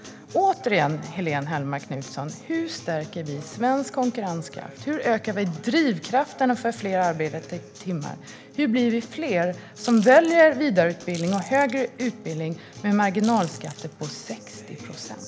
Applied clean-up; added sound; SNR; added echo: none; Chewing, mastication / Crushing + Acoustic guitar; 18 dB; none.